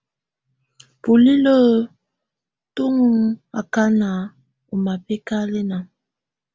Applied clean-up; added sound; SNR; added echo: none; none; none; none.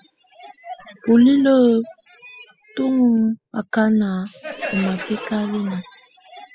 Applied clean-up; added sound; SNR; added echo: classical method spectral subtraction.